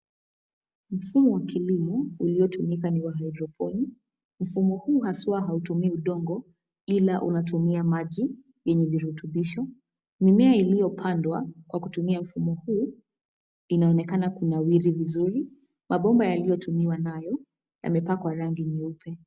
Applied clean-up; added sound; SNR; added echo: none; none; none; none.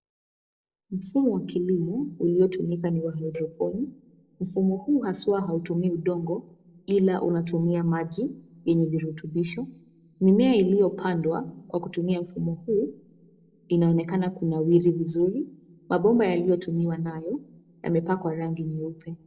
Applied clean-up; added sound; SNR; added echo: neural separator model SepFormer DNS4.